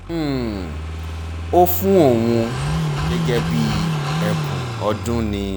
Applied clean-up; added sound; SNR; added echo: none; Car passing by / Idling; 3 dB; none.